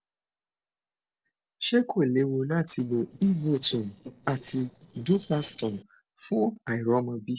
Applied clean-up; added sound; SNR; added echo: neural separator model SepFormer DNS4.